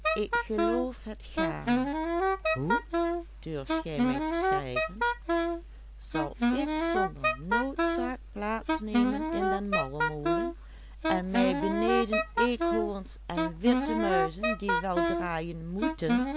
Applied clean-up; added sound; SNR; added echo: none; Wind instrument, woodwind instrument; -4 dB; none.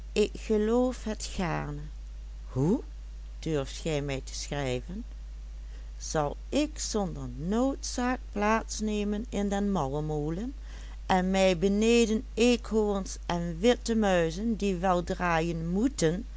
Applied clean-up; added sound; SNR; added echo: none; none; none; none.